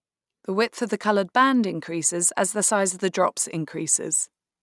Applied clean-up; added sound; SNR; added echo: none; none; none; none.